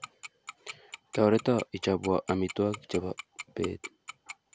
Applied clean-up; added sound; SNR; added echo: none; Tick-tock; 15 dB; none.